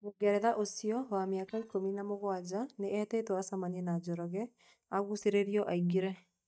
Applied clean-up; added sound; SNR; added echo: neural mask model DeepFilterNet 3.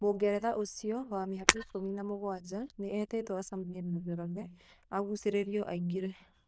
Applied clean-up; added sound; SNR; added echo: neural diffusion model UNIVERSE++.